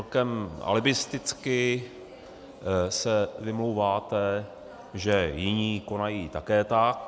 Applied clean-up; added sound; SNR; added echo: none; none; none; none.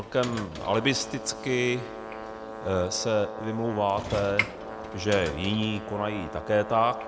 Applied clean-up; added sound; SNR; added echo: none; Brass instrument + Sliding door / Train; 9 dB; none.